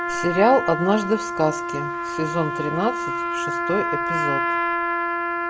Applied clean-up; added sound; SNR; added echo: none; Trumpet; 1 dB; none.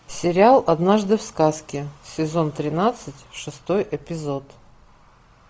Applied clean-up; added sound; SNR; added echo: none; none; none; none.